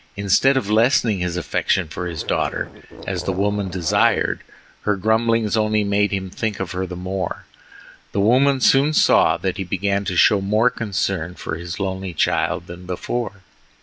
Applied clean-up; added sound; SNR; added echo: none; Zipper (clothing); 15 dB; none.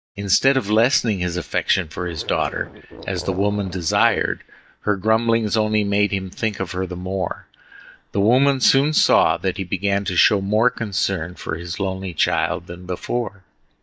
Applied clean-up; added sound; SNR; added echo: neural mask model DeepFilterNet 3.